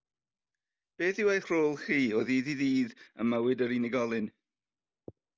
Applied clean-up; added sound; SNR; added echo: none; none; none; none.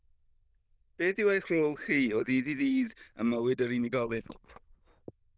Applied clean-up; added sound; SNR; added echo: neural diffusion model UNIVERSE++.